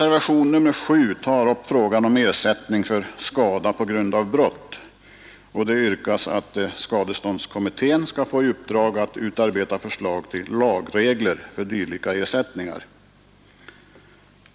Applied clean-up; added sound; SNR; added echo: none; none; none; none.